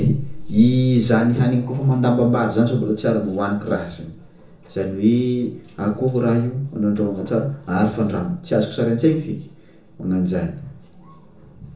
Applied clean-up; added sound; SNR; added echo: none; none; none; reverberation time 0.6 s.